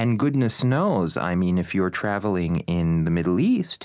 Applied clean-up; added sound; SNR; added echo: none; none; none; none.